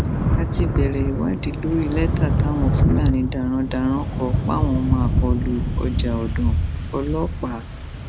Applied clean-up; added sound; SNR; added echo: none; Thunder / Rain; -3 dB; none.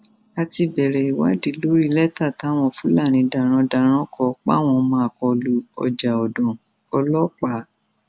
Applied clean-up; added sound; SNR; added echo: none; none; none; none.